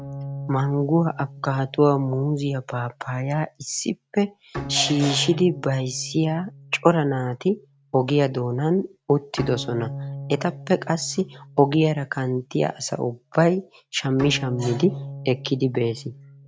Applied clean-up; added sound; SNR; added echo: none; Bowed string instrument; 14 dB; none.